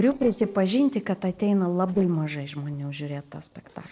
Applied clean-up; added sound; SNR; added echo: neural separator model SepFormer DNS4.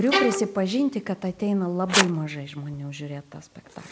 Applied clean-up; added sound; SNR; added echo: none; Bowed string instrument + Scissors; 3 dB; none.